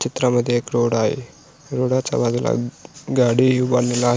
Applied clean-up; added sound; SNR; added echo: none; none; none; none.